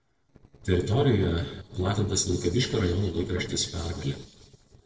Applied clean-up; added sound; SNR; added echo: neural separator model SepFormer DNS4.